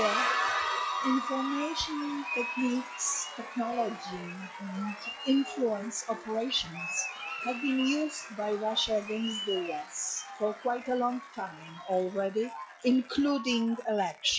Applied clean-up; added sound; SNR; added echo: classical method log-MMSE.